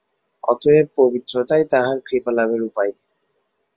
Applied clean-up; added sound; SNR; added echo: none; none; none; none.